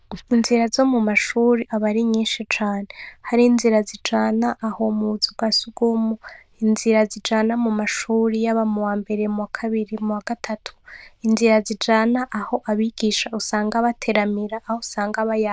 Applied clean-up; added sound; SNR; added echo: neural diffusion model UNIVERSE++.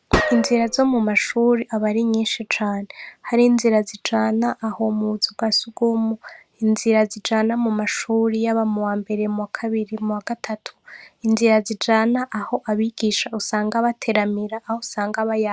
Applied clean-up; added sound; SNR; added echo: none; Gunshot, gunfire; 4 dB; none.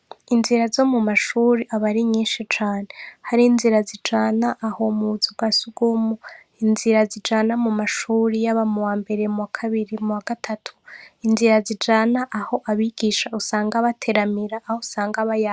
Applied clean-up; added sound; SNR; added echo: none; none; none; none.